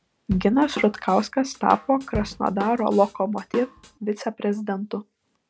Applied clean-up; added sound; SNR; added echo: none; Drum / Drum kit; 12 dB; none.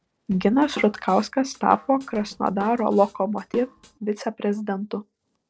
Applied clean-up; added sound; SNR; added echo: neural separator model SepFormer DNS4.